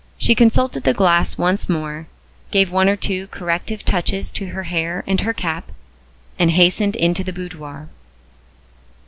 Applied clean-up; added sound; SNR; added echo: none; none; none; none.